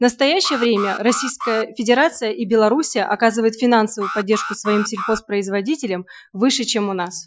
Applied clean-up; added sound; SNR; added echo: classical method Wiener filter.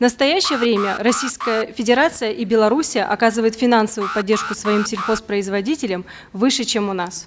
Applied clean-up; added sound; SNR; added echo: none; Alarm; 9 dB; none.